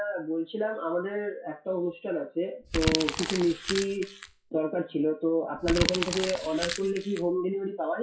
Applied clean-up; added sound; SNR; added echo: classical method WPE with log-MMSE.